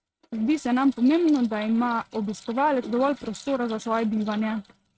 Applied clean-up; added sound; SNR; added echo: neural mask model RNNoise.